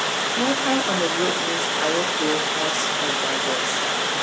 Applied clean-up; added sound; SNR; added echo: none; Water; -5 dB; none.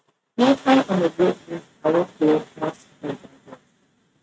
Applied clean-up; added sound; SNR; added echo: neural mask model RNNoise.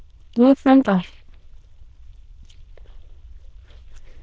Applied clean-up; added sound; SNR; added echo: neural diffusion model UNIVERSE++.